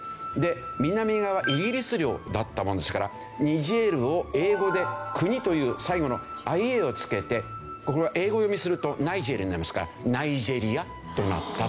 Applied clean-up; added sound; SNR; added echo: none; none; none; none.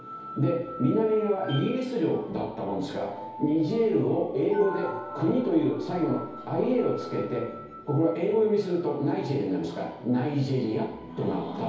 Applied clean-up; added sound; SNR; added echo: none; none; none; reverberation time 2.2 s.